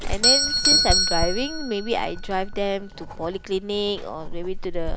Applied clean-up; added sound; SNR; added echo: none; Doorbell + Writing; -3 dB; none.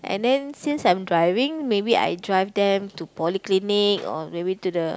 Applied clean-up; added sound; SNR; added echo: none; none; none; none.